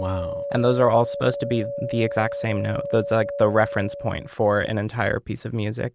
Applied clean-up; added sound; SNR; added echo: none; none; none; none.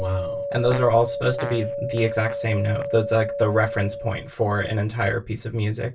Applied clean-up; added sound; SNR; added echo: none; Fart; 19 dB; reverberation time 0.1 s.